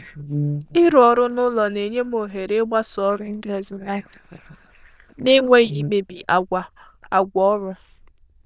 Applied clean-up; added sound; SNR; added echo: neural diffusion model UNIVERSE++.